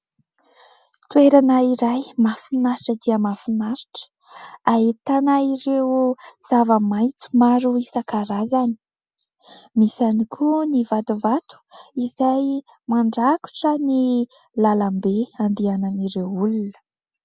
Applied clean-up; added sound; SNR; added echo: none; none; none; none.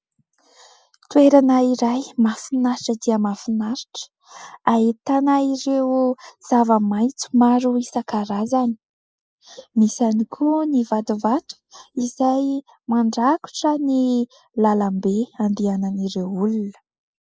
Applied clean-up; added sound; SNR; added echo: neural mask model Resemble Enhance denoiser.